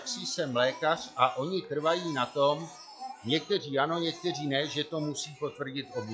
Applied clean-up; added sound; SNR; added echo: classical method log-MMSE.